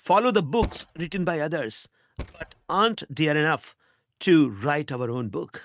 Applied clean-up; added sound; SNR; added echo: neural mask model RNNoise.